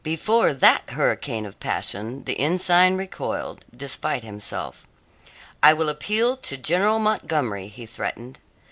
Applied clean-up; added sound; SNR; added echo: none; none; none; none.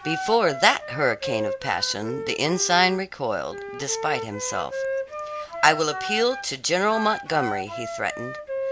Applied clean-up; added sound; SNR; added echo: none; Wind instrument, woodwind instrument; 7 dB; none.